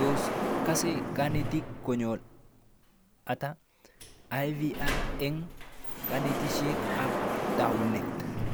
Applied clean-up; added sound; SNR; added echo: none; Sliding door; 0 dB; none.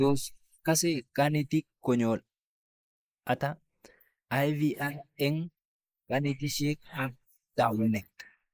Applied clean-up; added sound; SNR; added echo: neural mask model Resemble Enhance denoiser.